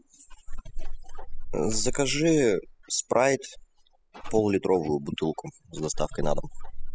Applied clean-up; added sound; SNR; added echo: classical method spectral subtraction.